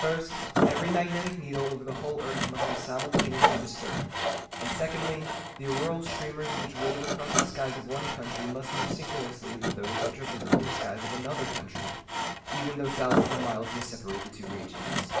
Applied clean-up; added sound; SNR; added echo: none; Sawing; -3 dB; reverberation time 0.7 s.